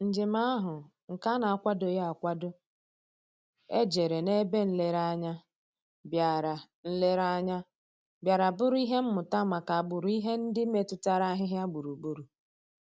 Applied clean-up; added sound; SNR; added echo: none; none; none; none.